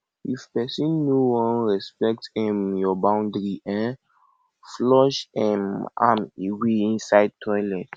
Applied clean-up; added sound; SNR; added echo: none; none; none; none.